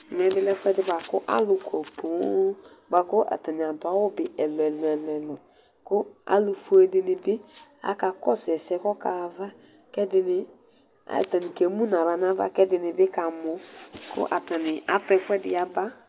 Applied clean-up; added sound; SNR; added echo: none; none; none; none.